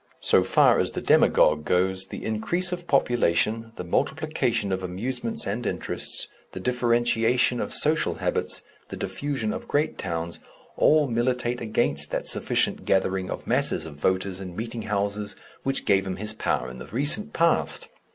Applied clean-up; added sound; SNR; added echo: none; none; none; none.